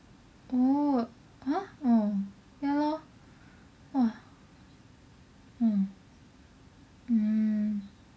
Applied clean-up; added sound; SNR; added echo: none; none; none; none.